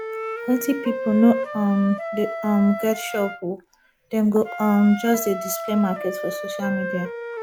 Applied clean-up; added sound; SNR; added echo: none; Wind instrument, woodwind instrument; 8 dB; none.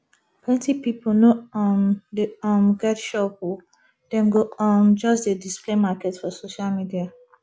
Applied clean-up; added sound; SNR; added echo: none; none; none; none.